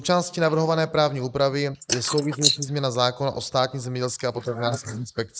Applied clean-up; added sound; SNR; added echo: neural mask model Resemble Enhance denoiser.